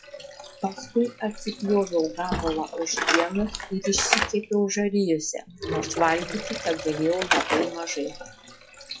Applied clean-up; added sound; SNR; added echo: classical method log-MMSE.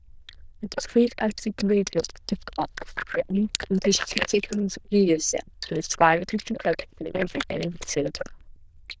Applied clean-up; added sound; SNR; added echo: neural diffusion model UNIVERSE++.